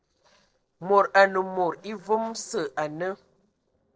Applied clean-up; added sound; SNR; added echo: neural separator model SepFormer DNS4.